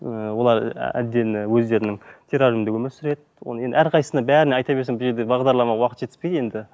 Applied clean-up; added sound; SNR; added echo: none; none; none; none.